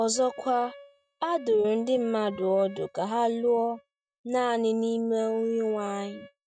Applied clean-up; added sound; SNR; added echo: neural mask model RNNoise.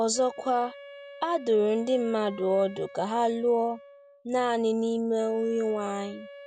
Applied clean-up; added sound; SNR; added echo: none; Wind instrument, woodwind instrument; 19 dB; none.